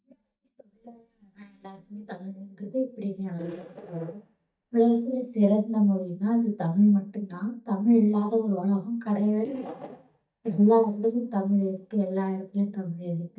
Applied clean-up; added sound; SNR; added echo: neural mask model DeepFilterNet 3.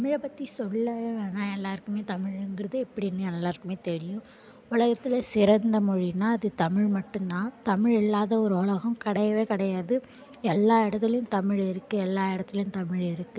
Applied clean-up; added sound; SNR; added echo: none; none; none; none.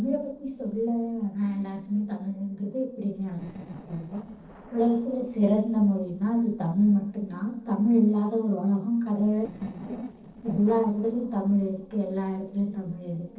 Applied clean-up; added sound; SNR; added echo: neural separator model SepFormer DNS4.